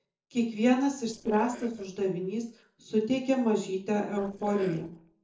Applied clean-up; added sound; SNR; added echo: neural separator model SepFormer DNS4.